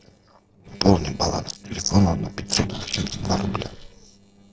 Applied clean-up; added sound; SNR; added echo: neural separator model SepFormer DNS4.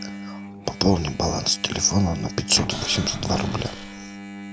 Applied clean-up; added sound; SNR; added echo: none; Engine + Cupboard open or close / Door; 10 dB; none.